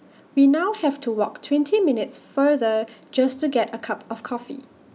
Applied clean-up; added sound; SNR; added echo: none; none; none; none.